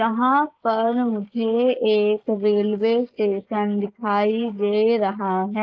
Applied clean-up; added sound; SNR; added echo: neural mask model Resemble Enhance denoiser.